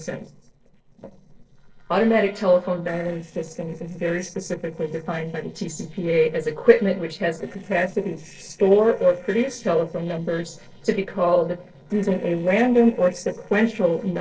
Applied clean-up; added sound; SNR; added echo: neural separator model SepFormer DNS4.